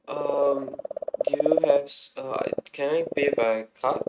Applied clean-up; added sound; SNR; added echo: neural mask model RNNoise.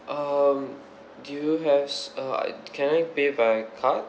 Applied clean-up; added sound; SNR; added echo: none; none; none; none.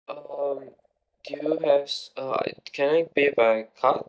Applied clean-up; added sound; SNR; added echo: neural mask model DeepFilterNet 3.